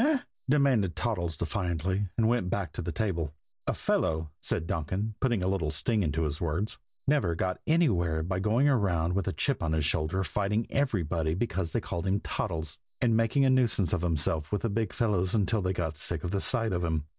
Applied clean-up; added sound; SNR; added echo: none; none; none; none.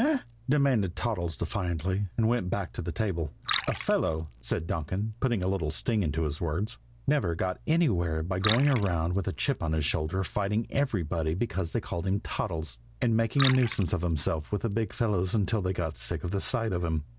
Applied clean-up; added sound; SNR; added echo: none; Liquid; 15 dB; none.